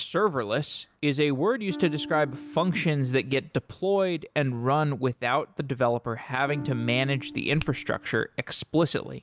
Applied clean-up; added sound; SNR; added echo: none; Finger snapping + Electric guitar / Strum; 13 dB; none.